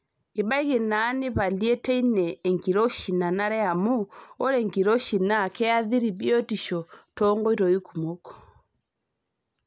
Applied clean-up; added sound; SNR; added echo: none; none; none; none.